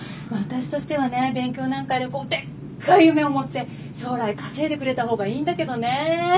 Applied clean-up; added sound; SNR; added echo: none; none; none; none.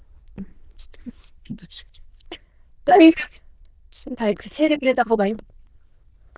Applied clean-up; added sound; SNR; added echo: neural diffusion model UNIVERSE++.